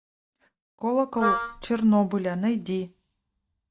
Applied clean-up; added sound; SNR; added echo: neural mask model DeepFilterNet 3.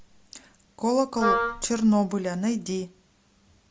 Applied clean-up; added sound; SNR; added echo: none; Wind instrument, woodwind instrument; 0 dB; none.